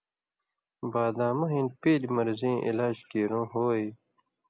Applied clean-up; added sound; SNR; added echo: none; none; none; none.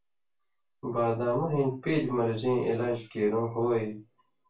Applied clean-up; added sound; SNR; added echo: none; none; none; reverberation time 0.2 s.